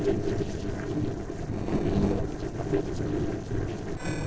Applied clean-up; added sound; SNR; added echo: neural separator model SepFormer DNS4.